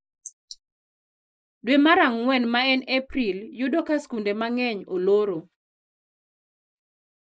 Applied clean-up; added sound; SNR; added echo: neural mask model Resemble Enhance denoiser.